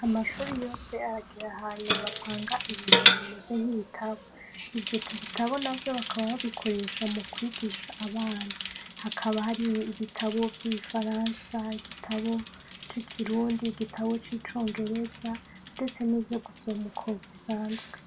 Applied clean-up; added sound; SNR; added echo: none; Bicycle; 2 dB; reverberation time 0.2 s.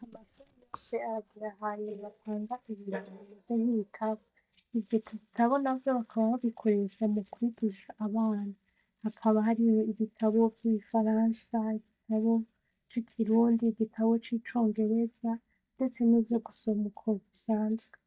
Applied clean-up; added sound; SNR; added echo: neural mask model DeepFilterNet 3.